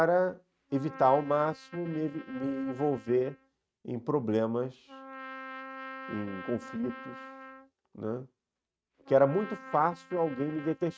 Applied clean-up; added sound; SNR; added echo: neural mask model RNNoise.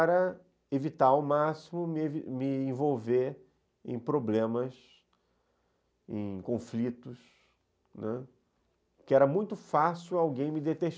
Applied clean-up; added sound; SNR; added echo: none; none; none; none.